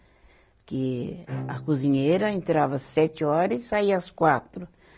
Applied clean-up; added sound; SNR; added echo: none; Bowed string instrument; 16 dB; none.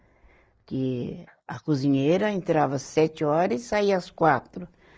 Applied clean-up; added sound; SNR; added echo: neural mask model Resemble Enhance denoiser.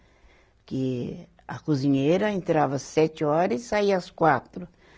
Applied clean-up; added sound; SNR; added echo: none; none; none; none.